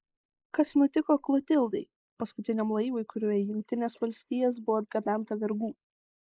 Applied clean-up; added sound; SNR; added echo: neural mask model Resemble Enhance denoiser.